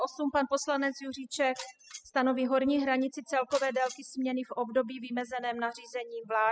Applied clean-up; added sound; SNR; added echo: classical method spectral subtraction.